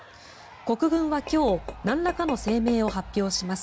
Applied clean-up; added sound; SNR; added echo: none; Tap / Glass; 13 dB; none.